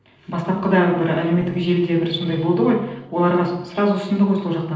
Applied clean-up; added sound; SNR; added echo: neural separator model SepFormer DNS4.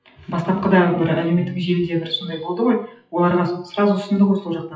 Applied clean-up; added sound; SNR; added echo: classical method WPE with log-MMSE.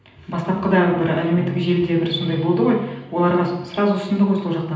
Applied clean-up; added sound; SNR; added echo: none; Guitar; 11 dB; reverberation time 0.9 s.